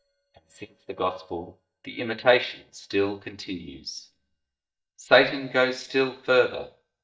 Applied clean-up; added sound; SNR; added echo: neural mask model DeepFilterNet 3.